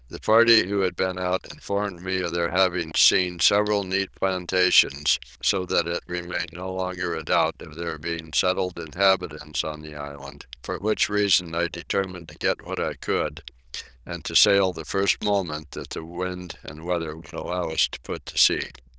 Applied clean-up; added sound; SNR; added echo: neural diffusion model UNIVERSE++.